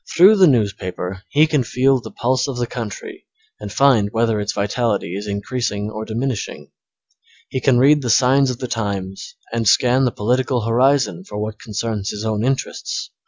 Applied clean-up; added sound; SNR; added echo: none; none; none; none.